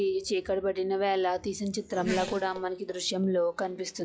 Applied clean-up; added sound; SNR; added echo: classical method log-MMSE.